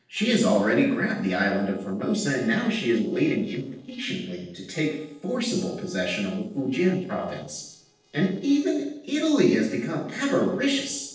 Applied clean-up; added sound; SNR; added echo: neural separator model SepFormer DNS4.